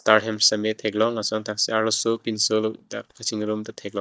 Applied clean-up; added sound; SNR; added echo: neural mask model DeepFilterNet 3.